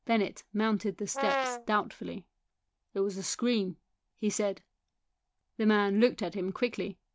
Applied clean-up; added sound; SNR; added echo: none; Brass instrument; 1 dB; none.